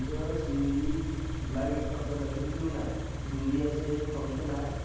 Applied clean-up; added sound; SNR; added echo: none; Idling / Car; 1 dB; reverberation time 1.2 s.